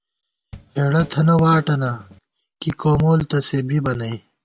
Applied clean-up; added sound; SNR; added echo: none; Drum kit; 19 dB; none.